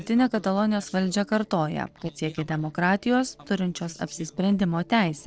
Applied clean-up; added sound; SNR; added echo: neural separator model SepFormer DNS4.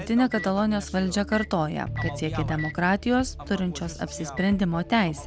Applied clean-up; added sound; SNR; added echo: none; Microwave oven; 17 dB; none.